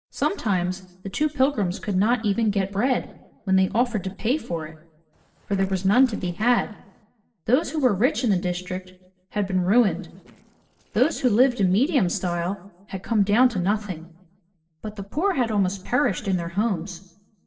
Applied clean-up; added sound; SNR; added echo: neural separator model SepFormer DNS4.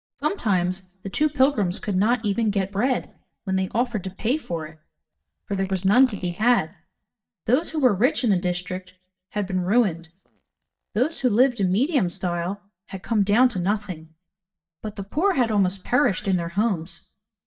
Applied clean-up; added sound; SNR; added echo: neural mask model DeepFilterNet 3.